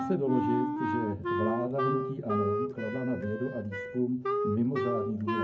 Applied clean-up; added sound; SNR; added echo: none; Wind instrument, woodwind instrument; 1 dB; reverberation time 0.3 s.